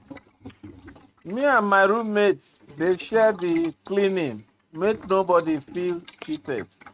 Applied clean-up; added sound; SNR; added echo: neural mask model RNNoise.